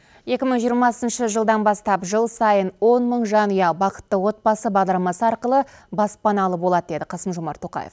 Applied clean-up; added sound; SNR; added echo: none; none; none; none.